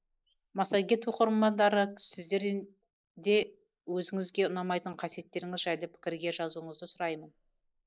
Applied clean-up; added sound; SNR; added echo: neural mask model Resemble Enhance denoiser.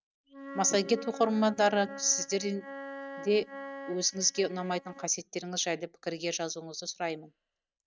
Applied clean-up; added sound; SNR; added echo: neural mask model RNNoise.